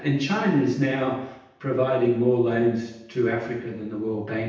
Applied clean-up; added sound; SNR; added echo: none; none; none; reverberation time 0.9 s.